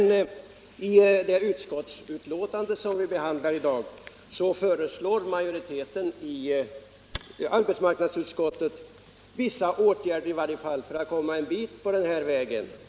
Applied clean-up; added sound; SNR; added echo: none; none; none; none.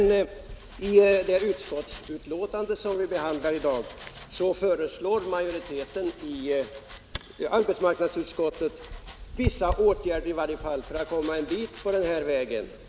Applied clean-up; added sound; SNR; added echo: none; Domestic sounds, home sounds; 13 dB; none.